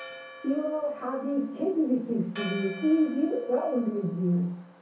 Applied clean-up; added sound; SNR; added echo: none; Church bell; 16 dB; reverberation time 0.6 s.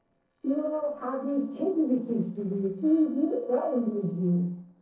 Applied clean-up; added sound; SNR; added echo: neural separator model SepFormer DNS4.